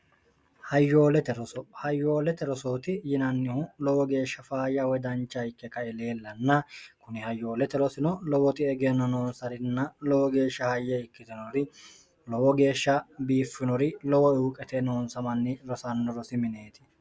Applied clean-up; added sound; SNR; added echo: none; none; none; none.